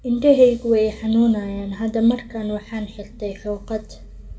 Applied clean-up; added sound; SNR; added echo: none; none; none; reverberation time 1.5 s.